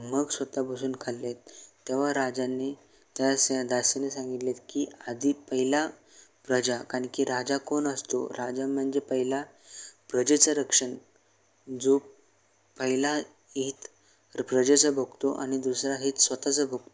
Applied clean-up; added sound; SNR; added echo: none; none; none; none.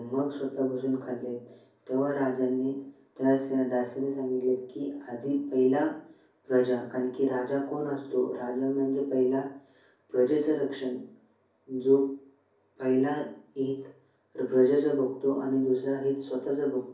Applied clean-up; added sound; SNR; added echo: none; none; none; reverberation time 0.6 s.